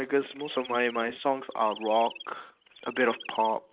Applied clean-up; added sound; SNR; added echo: neural mask model RNNoise.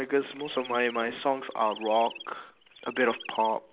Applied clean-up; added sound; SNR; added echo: none; Chirp, tweet; 17 dB; none.